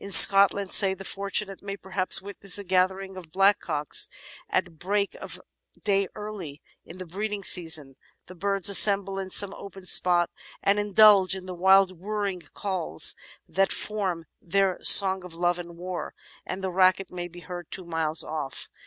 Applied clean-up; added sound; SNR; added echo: none; none; none; none.